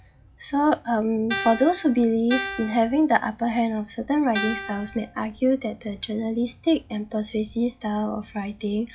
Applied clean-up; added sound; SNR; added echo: classical method log-MMSE.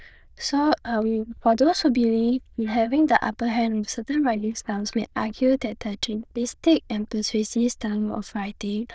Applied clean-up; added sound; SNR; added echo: neural diffusion model UNIVERSE++.